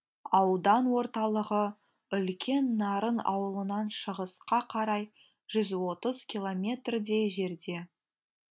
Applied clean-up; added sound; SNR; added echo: none; none; none; none.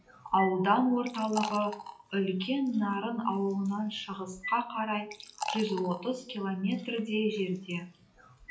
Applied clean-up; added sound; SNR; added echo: classical method WPE with log-MMSE.